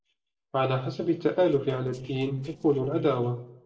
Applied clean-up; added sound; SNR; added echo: neural separator model SepFormer DNS4.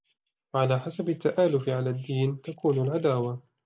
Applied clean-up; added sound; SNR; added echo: none; none; none; none.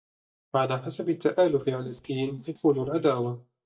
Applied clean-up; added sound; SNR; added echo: neural mask model DeepFilterNet 3.